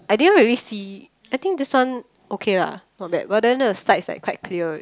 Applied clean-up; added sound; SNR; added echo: none; none; none; none.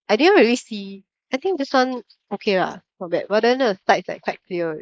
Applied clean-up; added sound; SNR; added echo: neural mask model Resemble Enhance denoiser.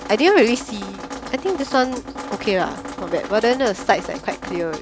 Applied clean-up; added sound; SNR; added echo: none; Drip; 11 dB; none.